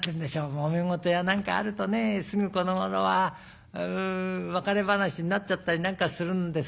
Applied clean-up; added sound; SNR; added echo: none; none; none; none.